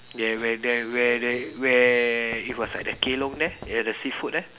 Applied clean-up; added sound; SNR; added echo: none; Knock; 17 dB; none.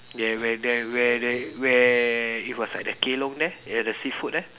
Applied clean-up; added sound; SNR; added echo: none; none; none; none.